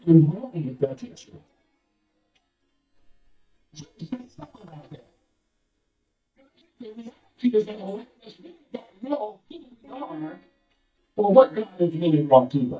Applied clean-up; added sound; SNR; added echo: neural mask model DeepFilterNet 3.